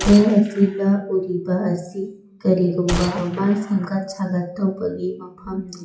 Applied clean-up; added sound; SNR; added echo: classical method WPE with log-MMSE.